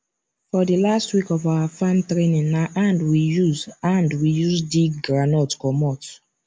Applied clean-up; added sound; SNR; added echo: none; none; none; none.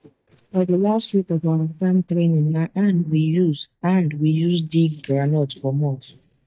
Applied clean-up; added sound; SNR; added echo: neural mask model DeepFilterNet 3.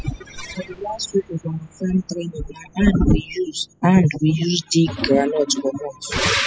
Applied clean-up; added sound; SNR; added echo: classical method spectral subtraction.